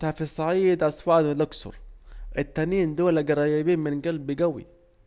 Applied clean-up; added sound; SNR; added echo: none; none; none; none.